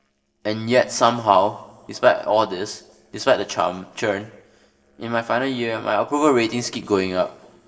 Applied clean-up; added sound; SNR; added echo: neural separator model SepFormer DNS4.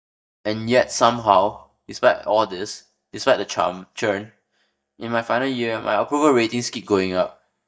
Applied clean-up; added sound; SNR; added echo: neural mask model DeepFilterNet 3.